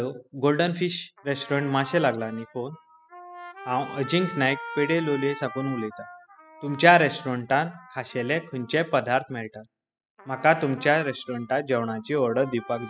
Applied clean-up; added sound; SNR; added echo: classical method spectral subtraction.